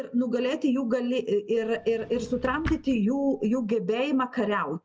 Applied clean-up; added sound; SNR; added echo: none; Drawer open or close; 14 dB; none.